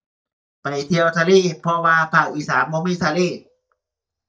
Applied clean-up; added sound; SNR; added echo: neural mask model DeepFilterNet 3.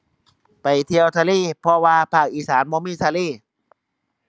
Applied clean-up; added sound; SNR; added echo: none; none; none; none.